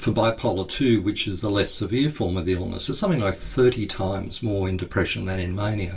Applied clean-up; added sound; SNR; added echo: none; none; none; reverberation time 0.2 s.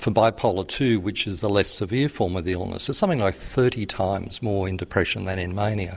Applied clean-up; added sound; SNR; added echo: none; none; none; none.